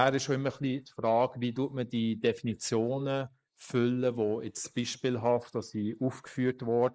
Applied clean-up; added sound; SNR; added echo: neural mask model Resemble Enhance denoiser.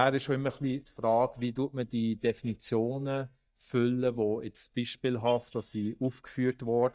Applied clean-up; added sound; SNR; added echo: neural mask model DeepFilterNet 3.